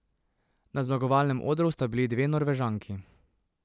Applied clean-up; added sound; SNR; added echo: none; none; none; none.